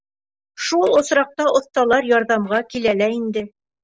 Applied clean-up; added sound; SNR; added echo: neural separator model SepFormer DNS4.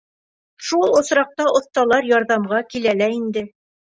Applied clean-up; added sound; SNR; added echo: neural mask model DeepFilterNet 3.